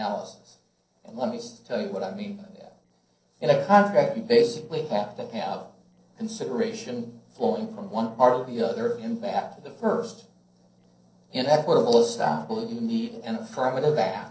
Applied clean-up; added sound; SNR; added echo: neural separator model SepFormer DNS4.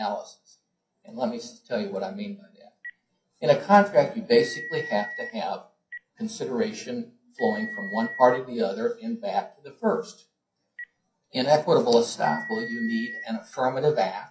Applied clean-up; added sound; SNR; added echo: classical method WPE with log-MMSE.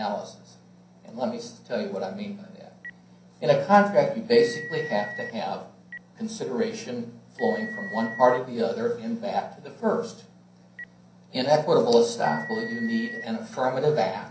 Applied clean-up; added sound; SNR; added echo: none; Telephone; 14 dB; reverberation time 0.6 s.